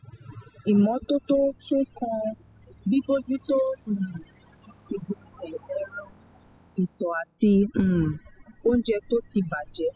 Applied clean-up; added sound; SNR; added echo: classical method spectral subtraction.